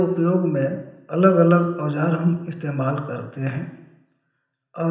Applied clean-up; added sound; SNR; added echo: none; none; none; reverberation time 0.9 s.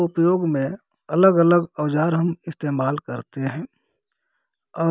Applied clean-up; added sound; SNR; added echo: none; none; none; none.